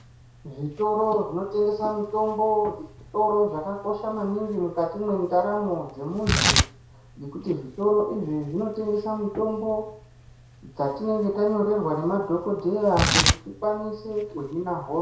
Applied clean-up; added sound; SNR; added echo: none; Tearing; 6 dB; reverberation time 0.6 s.